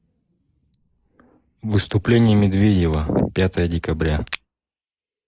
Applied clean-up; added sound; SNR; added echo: neural mask model Resemble Enhance denoiser.